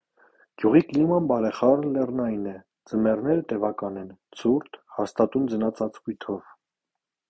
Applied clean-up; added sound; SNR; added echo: none; none; none; none.